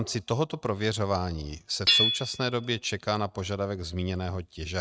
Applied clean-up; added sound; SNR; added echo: neural mask model RNNoise.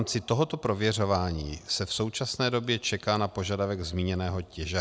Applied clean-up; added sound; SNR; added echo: none; none; none; none.